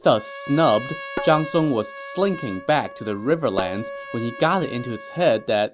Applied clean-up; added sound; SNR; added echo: none; Tabla + Trumpet; 12 dB; none.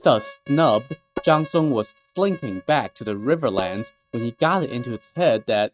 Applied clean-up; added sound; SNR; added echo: neural mask model RNNoise.